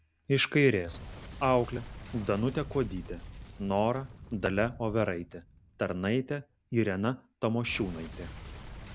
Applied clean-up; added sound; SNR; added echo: none; Boom; 15 dB; none.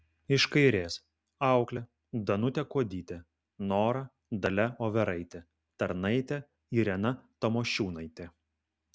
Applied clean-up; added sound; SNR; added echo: none; none; none; none.